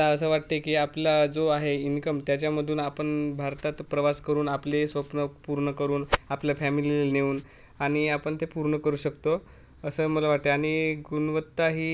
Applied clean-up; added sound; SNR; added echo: none; none; none; none.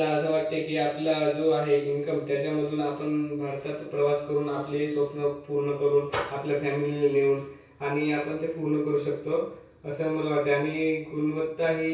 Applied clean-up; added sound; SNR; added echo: none; none; none; reverberation time 0.6 s.